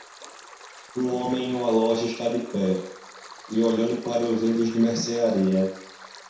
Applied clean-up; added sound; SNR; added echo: none; Stream; 20 dB; reverberation time 0.7 s.